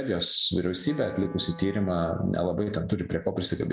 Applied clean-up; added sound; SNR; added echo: none; Wind instrument, woodwind instrument; 16 dB; none.